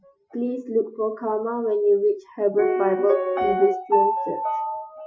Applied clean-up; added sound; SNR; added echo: classical method Wiener filter.